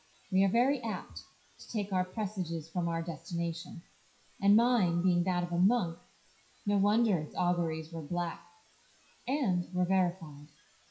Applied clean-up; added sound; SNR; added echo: classical method WPE with log-MMSE.